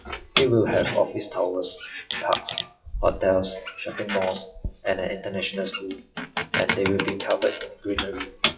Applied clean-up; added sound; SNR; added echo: classical method WPE with log-MMSE.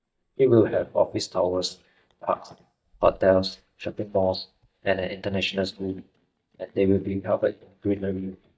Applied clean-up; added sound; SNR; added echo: neural mask model DeepFilterNet 3.